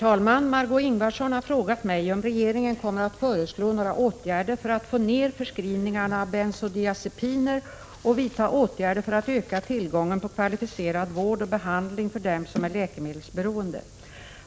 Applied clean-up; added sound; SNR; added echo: none; none; none; none.